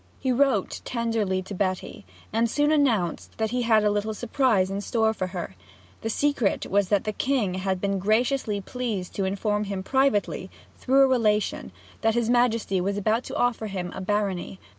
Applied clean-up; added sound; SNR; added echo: none; none; none; none.